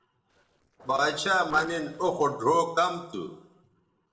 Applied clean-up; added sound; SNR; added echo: neural separator model SepFormer DNS4.